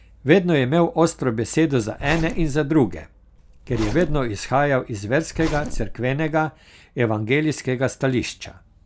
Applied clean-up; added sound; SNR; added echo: none; Zipper (clothing); 8 dB; none.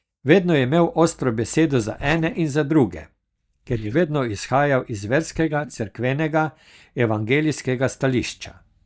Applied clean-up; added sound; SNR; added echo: neural mask model DeepFilterNet 3.